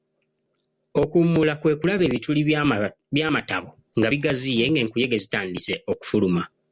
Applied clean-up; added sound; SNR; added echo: none; Liquid; 19 dB; none.